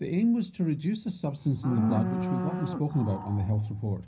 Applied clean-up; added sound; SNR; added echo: none; Livestock, farm animals, working animals; 6 dB; reverberation time 0.5 s.